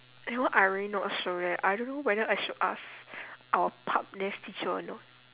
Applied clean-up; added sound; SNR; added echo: none; none; none; none.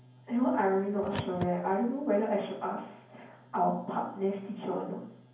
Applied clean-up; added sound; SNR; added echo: none; Car; 13 dB; reverberation time 0.9 s.